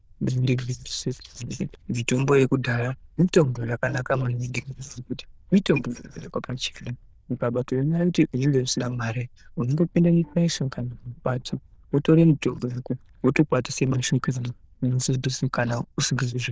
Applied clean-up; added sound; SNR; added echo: neural diffusion model UNIVERSE++.